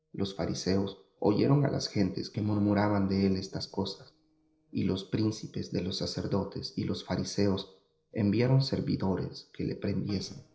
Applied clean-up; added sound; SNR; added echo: neural separator model SepFormer DNS4.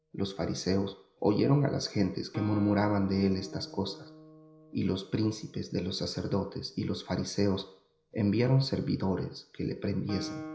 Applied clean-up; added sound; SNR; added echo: none; Guitar; 17 dB; reverberation time 0.5 s.